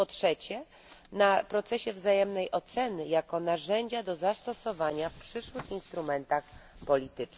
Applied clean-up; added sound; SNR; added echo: none; none; none; none.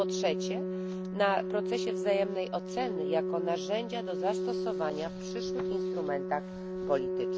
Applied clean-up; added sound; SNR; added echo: none; Organ; 0 dB; none.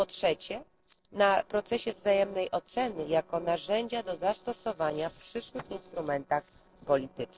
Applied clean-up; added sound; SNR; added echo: neural separator model SepFormer DNS4.